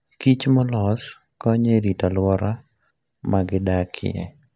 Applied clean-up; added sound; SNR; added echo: none; none; none; none.